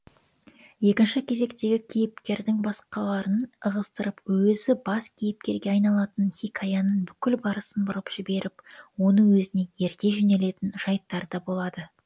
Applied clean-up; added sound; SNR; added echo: none; none; none; none.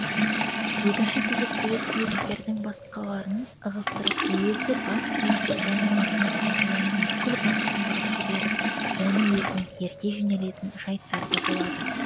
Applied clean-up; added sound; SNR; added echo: none; Sink (filling or washing) / Water tap, faucet; -3 dB; none.